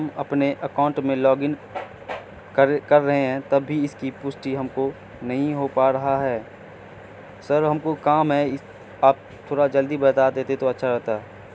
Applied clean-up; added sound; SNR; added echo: none; none; none; none.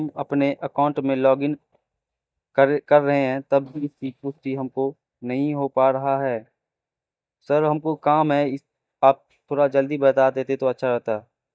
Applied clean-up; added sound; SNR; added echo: neural mask model DeepFilterNet 3.